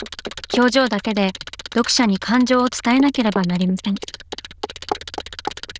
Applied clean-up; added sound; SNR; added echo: neural diffusion model UNIVERSE++.